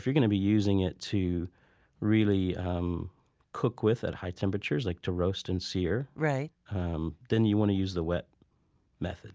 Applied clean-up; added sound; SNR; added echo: none; none; none; none.